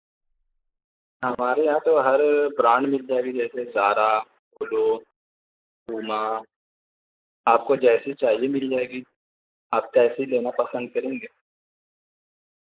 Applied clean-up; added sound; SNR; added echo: neural mask model Resemble Enhance denoiser.